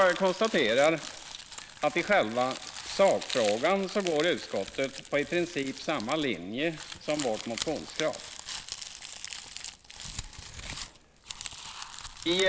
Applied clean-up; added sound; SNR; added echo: none; Crumpling, crinkling; 11 dB; none.